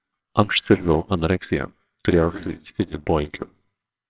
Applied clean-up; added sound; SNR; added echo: neural separator model SepFormer WHAMR!.